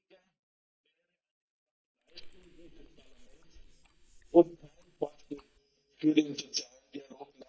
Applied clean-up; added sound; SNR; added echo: neural mask model DeepFilterNet 3.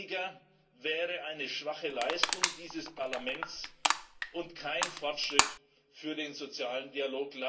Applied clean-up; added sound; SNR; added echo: none; Crushing; -3 dB; reverberation time 0.2 s.